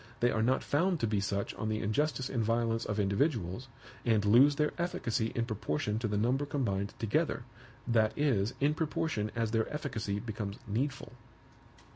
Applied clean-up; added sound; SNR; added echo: none; none; none; none.